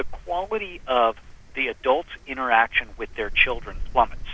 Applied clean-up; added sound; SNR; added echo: none; Wind; 10 dB; none.